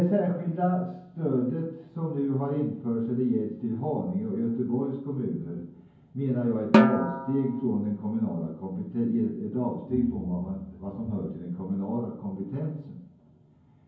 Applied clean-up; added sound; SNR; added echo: none; Snare drum; -2 dB; reverberation time 0.9 s.